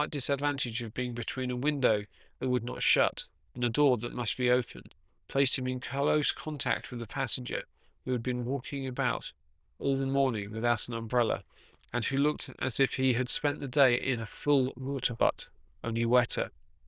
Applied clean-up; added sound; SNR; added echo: neural diffusion model UNIVERSE++.